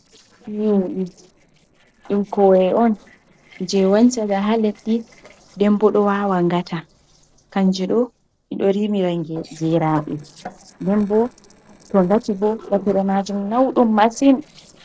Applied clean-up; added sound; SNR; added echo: neural separator model SepFormer DNS4.